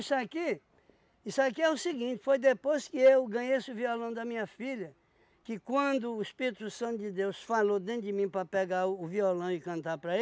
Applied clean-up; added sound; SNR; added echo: none; none; none; none.